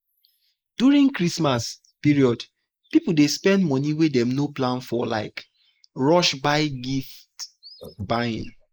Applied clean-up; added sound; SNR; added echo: neural mask model Resemble Enhance denoiser.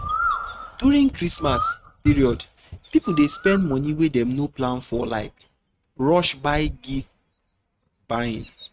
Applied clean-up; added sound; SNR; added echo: neural mask model RNNoise.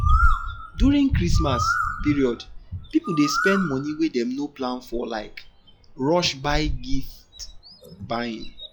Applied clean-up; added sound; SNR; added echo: classical method log-MMSE.